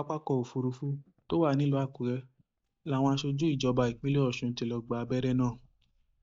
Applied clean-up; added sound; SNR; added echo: neural mask model DeepFilterNet 3.